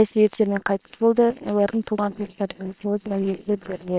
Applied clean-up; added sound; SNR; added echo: neural separator model SepFormer WHAM!.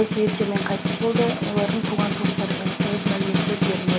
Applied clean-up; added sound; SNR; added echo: none; Snare drum; -2 dB; none.